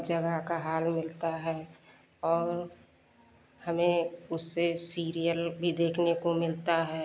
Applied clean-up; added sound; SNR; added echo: none; none; none; none.